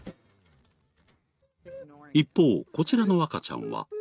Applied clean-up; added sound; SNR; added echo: neural mask model RNNoise.